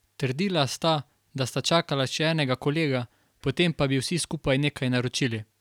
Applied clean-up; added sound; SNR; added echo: none; none; none; none.